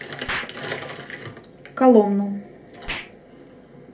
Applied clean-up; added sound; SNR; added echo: none; Explosion; 14 dB; reverberation time 0.3 s.